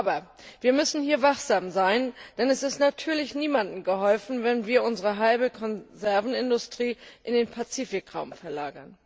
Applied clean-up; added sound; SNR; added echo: none; none; none; none.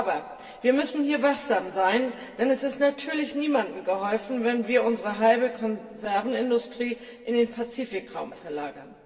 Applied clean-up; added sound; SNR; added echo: none; none; none; reverberation time 1.8 s.